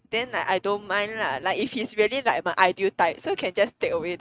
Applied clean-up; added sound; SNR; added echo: neural mask model RNNoise.